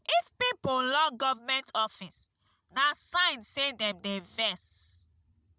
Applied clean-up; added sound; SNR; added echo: none; none; none; none.